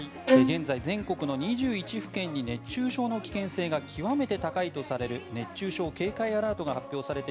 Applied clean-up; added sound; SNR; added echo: none; Bowed string instrument; -4 dB; none.